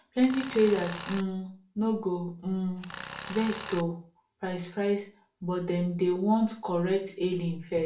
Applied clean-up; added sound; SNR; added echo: none; Tools; 10 dB; reverberation time 0.3 s.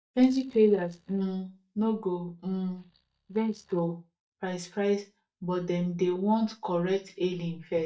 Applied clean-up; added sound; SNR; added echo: neural mask model DeepFilterNet 3.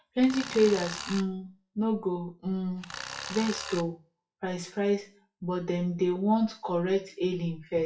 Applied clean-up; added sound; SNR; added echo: classical method WPE with log-MMSE.